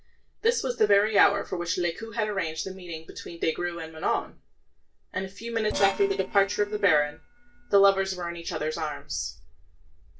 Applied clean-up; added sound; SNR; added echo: neural separator model SepFormer DNS4.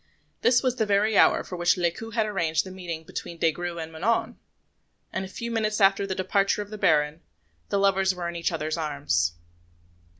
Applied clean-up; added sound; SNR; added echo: none; none; none; none.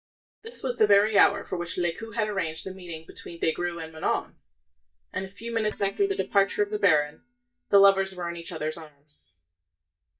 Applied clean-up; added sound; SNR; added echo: neural mask model DeepFilterNet 3.